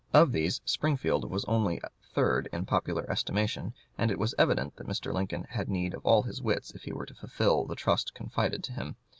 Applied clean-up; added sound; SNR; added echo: none; none; none; none.